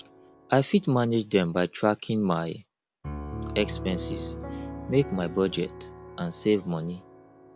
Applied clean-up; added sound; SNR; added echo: none; Piano; 12 dB; none.